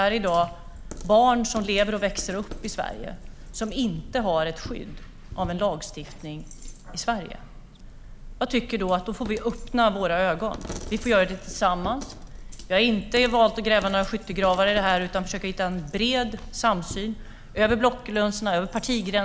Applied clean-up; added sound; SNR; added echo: none; Coin (dropping); 13 dB; none.